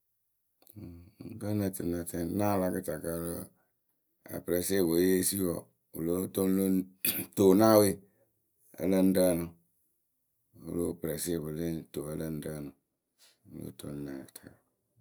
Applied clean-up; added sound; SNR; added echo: none; none; none; none.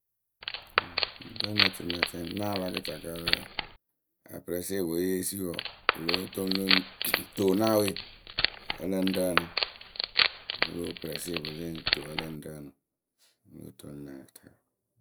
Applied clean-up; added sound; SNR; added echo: none; Wood; -2 dB; none.